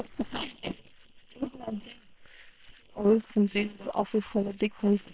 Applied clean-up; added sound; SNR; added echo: neural separator model SepFormer WHAM!.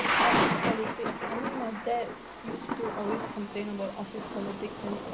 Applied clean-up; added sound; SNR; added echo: none; Thunder / Rain; -4 dB; none.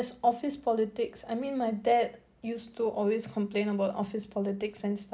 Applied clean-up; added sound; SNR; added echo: none; none; none; none.